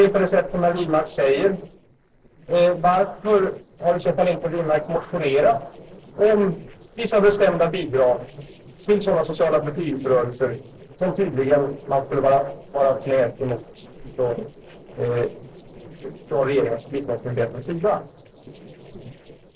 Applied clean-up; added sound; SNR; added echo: neural separator model SepFormer DNS4.